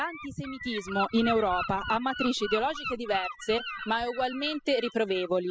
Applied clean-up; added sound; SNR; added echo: classical method spectral subtraction.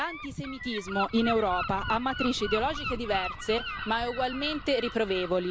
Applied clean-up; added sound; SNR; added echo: none; Gull, seagull; 7 dB; none.